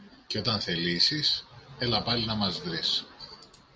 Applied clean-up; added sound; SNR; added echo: none; none; none; none.